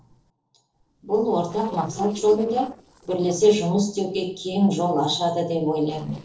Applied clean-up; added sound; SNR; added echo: neural separator model SepFormer DNS4.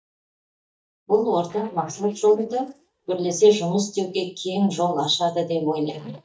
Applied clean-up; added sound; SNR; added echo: neural mask model DeepFilterNet 3.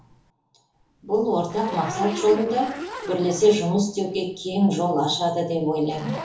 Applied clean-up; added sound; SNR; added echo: none; Zipper (clothing); 13 dB; reverberation time 1.2 s.